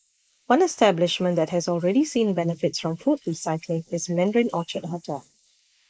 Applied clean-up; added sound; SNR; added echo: neural mask model Resemble Enhance denoiser.